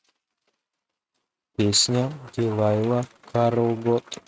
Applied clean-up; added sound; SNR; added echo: neural mask model RNNoise.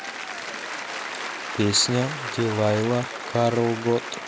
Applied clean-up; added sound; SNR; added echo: none; Applause / Cheering; 8 dB; none.